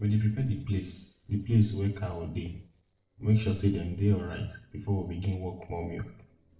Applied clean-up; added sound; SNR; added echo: neural separator model SepFormer DNS4.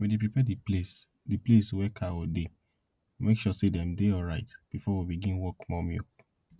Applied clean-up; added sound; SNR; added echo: none; none; none; none.